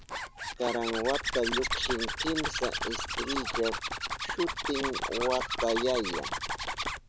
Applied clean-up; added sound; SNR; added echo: none; Zipper (clothing); 1 dB; none.